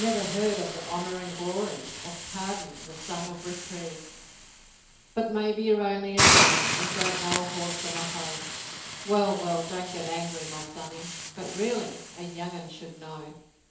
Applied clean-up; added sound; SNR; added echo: none; Hiss; -1 dB; reverberation time 2.2 s.